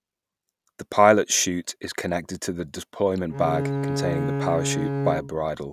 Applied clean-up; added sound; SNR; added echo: none; Bowed string instrument; 2 dB; none.